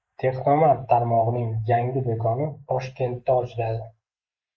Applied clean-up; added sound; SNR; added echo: neural mask model Resemble Enhance denoiser.